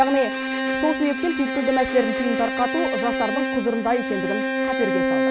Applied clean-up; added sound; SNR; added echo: none; Bowed string instrument; 1 dB; none.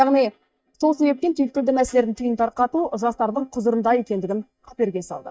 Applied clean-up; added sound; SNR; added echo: neural mask model DeepFilterNet 3.